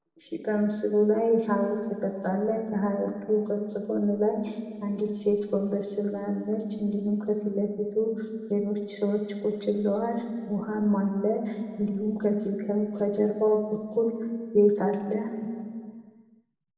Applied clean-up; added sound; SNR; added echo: none; none; none; reverberation time 1.9 s.